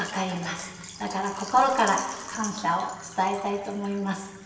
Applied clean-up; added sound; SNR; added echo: none; Water / Liquid; 13 dB; reverberation time 1.4 s.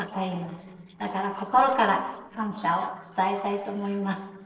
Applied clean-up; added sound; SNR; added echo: neural separator model SepFormer DNS4.